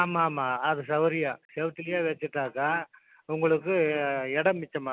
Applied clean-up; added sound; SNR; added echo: none; none; none; none.